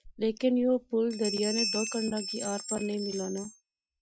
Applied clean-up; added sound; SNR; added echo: classical method Wiener filter.